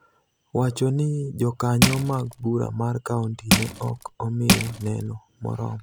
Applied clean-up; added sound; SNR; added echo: none; Crushing; -2 dB; none.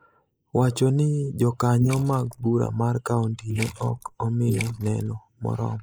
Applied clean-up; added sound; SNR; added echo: neural mask model Resemble Enhance denoiser.